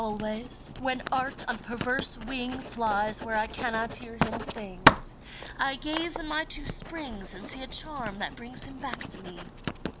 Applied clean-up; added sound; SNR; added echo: none; Writing; 2 dB; none.